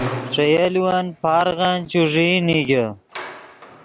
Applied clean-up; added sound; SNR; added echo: none; Squeak; 14 dB; none.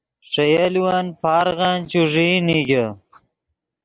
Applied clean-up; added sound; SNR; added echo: none; none; none; none.